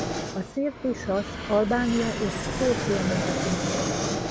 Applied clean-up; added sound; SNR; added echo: none; Fixed-wing aircraft, airplane; 1 dB; none.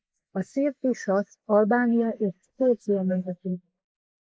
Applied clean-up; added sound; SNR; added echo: neural mask model Resemble Enhance denoiser.